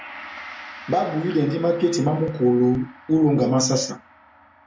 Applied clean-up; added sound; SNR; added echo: none; Gong; 19 dB; none.